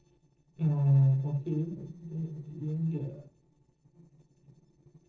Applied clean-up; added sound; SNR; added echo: neural separator model SepFormer DNS4.